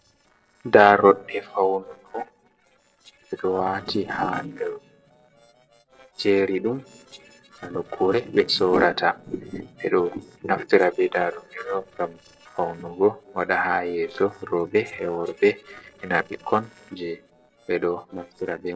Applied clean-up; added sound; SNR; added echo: neural separator model SepFormer DNS4.